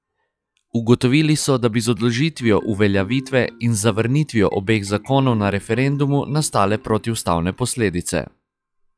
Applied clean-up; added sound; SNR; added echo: classical method log-MMSE.